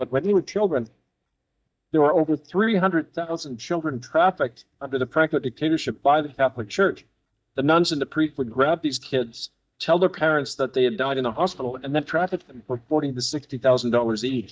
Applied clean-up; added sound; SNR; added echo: neural mask model DeepFilterNet 3.